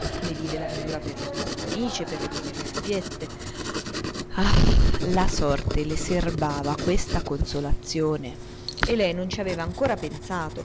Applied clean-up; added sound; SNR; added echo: none; Writing; 7 dB; none.